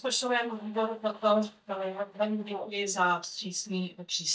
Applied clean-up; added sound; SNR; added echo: neural mask model DeepFilterNet 3.